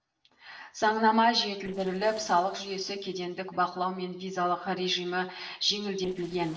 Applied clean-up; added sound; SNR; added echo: neural separator model SepFormer DNS4.